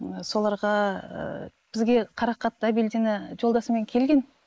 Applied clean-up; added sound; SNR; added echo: neural mask model Resemble Enhance denoiser.